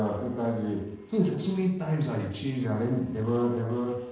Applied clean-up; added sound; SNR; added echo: neural separator model SepFormer DNS4.